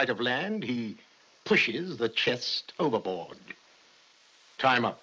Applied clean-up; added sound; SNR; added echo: neural mask model Resemble Enhance denoiser.